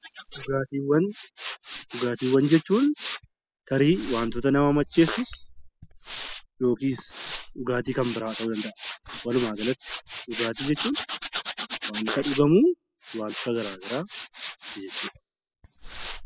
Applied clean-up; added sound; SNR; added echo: classical method spectral subtraction.